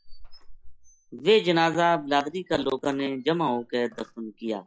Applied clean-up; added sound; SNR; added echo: classical method log-MMSE.